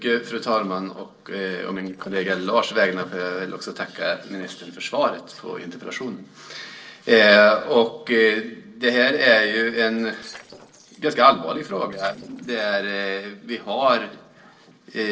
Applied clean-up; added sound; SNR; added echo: neural separator model SepFormer DNS4.